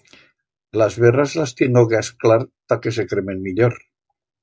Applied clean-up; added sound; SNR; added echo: none; none; none; none.